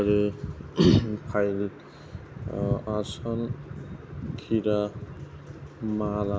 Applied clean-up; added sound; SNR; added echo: none; none; none; none.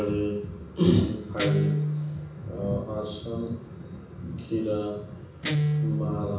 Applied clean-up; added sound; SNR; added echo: none; Guitar; 2 dB; reverberation time 0.7 s.